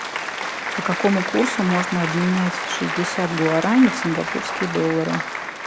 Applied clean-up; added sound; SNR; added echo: none; Applause; 5 dB; none.